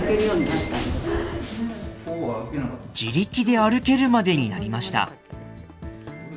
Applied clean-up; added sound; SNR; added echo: none; none; none; none.